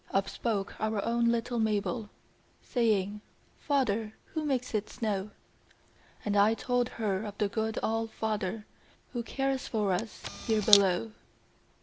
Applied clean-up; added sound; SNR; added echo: none; Camera; 0 dB; none.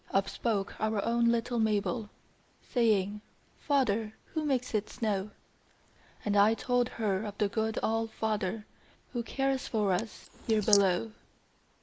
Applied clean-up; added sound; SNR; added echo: neural mask model Resemble Enhance denoiser.